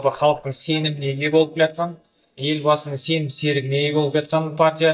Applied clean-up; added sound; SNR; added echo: neural mask model DeepFilterNet 3.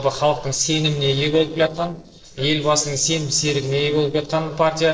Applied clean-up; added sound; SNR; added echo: neural separator model SepFormer DNS4.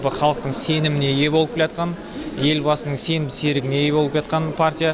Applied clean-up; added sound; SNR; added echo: none; none; none; none.